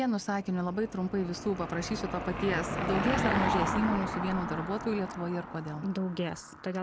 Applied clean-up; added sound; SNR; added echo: none; Car passing by / Engine; 3 dB; none.